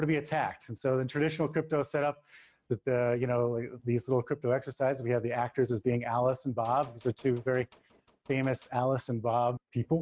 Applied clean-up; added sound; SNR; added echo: neural mask model RNNoise.